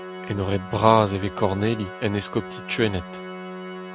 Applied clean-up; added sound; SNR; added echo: none; Organ; 12 dB; none.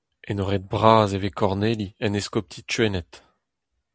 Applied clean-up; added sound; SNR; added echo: none; none; none; none.